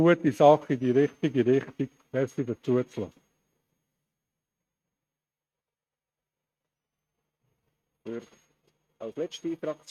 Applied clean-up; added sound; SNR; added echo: neural mask model RNNoise.